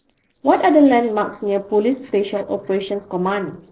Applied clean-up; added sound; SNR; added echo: neural separator model SepFormer DNS4.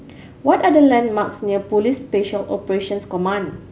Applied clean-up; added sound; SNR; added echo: none; none; none; none.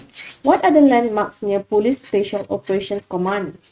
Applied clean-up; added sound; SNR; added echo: neural mask model RNNoise.